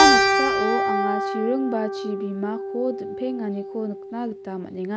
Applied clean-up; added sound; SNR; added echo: none; Keyboard (musical); -4 dB; none.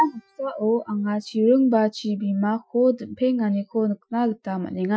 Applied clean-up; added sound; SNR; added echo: classical method Wiener filter.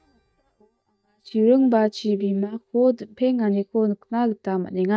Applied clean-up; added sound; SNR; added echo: neural mask model DeepFilterNet 3.